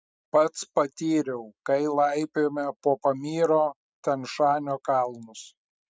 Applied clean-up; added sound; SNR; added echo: none; none; none; none.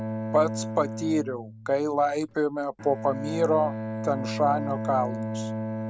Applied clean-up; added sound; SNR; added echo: none; Bowed string instrument; 6 dB; none.